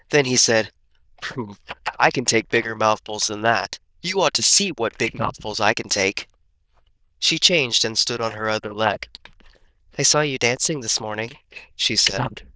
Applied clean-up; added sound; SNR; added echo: neural diffusion model UNIVERSE++.